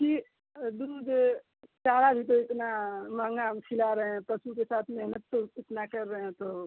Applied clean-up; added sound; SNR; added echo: none; none; none; none.